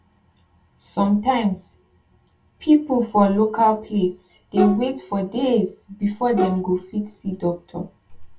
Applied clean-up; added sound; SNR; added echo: none; Bowed string instrument; 6 dB; reverberation time 0.2 s.